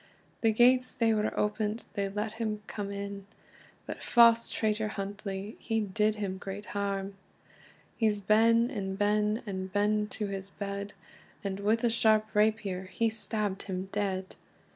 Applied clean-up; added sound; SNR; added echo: none; none; none; none.